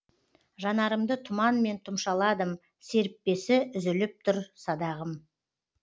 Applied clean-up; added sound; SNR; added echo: none; none; none; none.